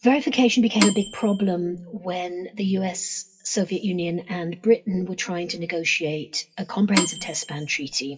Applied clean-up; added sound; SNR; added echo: classical method WPE with log-MMSE.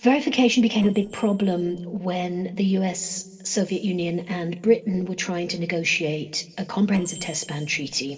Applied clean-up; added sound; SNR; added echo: neural separator model SepFormer DNS4.